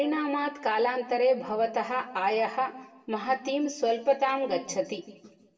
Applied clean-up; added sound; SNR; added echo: none; none; none; reverberation time 1.3 s.